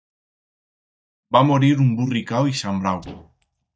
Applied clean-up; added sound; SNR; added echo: neural mask model DeepFilterNet 3.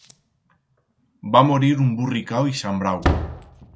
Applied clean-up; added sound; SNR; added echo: none; Slam; 8 dB; none.